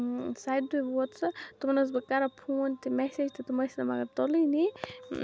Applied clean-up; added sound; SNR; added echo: none; none; none; none.